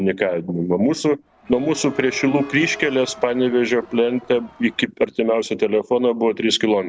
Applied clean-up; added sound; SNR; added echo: none; Bowed string instrument + Crowd; 19 dB; none.